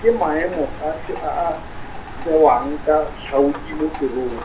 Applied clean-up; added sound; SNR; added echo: none; Rain; 10 dB; reverberation time 0.3 s.